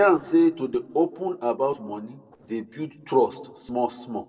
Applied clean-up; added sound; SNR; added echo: neural separator model SepFormer DNS4.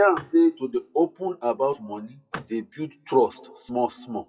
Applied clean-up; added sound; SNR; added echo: classical method WPE with log-MMSE.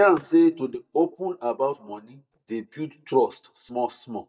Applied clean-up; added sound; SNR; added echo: neural mask model DeepFilterNet 3.